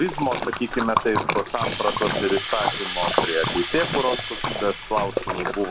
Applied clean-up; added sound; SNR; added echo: none; Splash, splatter + Rattle (instrument); 0 dB; none.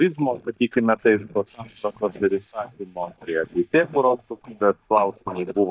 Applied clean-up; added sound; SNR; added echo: neural mask model DeepFilterNet 3.